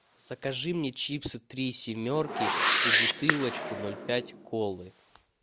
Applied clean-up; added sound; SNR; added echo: none; Whoosh, swoosh, swish; -5 dB; none.